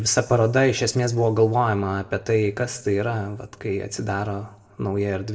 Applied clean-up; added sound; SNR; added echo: none; none; none; reverberation time 0.8 s.